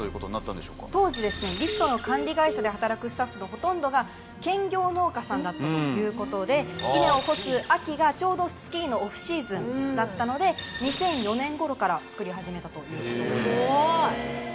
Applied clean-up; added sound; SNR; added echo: none; Telephone; 8 dB; none.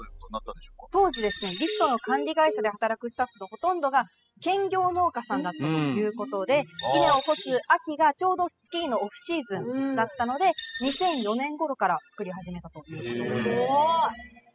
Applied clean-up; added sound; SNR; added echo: classical method spectral subtraction.